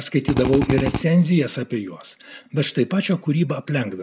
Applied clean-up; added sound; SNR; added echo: none; Drill; 2 dB; none.